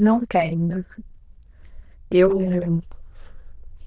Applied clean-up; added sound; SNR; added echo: neural diffusion model UNIVERSE++.